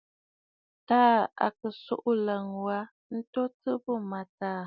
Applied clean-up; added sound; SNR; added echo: none; none; none; none.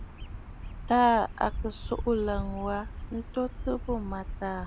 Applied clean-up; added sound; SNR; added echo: none; Bird vocalization, bird call, bird song; 7 dB; none.